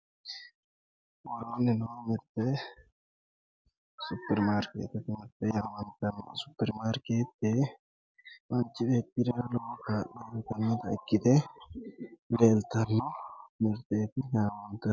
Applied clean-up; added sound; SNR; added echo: none; none; none; none.